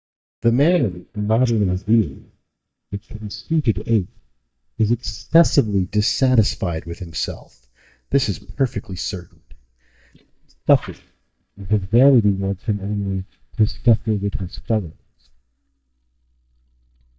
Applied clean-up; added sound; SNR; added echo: neural mask model DeepFilterNet 3.